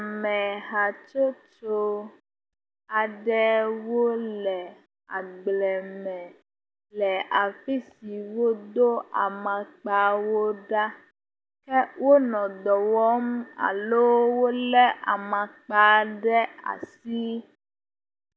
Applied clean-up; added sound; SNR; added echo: none; none; none; none.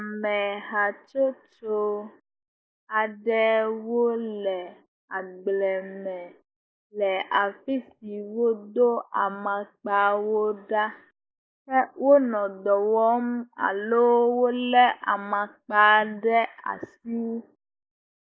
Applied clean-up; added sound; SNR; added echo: neural mask model Resemble Enhance denoiser.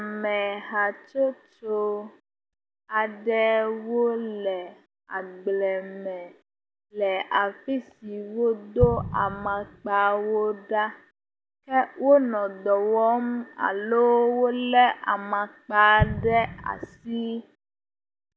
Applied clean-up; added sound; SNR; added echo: none; Explosion; 6 dB; none.